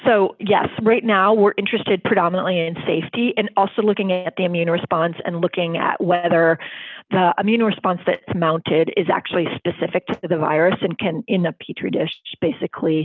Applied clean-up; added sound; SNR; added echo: none; none; none; none.